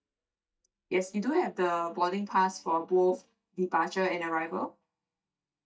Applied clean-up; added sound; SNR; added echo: neural mask model DeepFilterNet 3.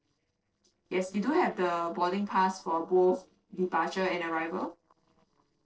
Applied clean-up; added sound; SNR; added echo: neural separator model SepFormer DNS4.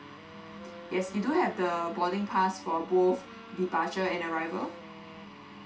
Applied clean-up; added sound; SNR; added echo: none; Wind instrument, woodwind instrument; 19 dB; reverberation time 0.2 s.